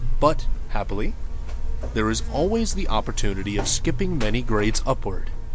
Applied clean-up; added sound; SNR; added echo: none; Buzz; -3 dB; none.